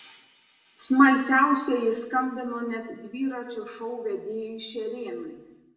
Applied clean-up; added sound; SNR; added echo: none; none; none; reverberation time 0.9 s.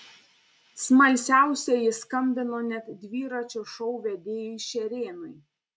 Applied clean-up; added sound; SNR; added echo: none; none; none; none.